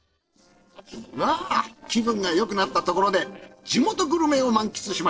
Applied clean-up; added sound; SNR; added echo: neural separator model SepFormer DNS4.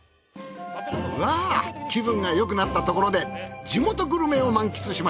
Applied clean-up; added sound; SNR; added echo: none; none; none; none.